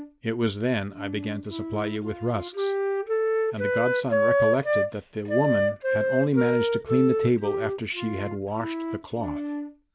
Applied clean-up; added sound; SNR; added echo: none; Wind instrument, woodwind instrument; -1 dB; none.